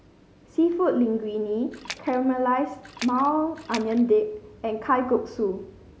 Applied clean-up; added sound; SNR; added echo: none; Splash, splatter; 16 dB; none.